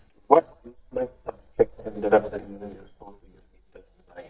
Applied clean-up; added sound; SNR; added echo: neural mask model DeepFilterNet 3.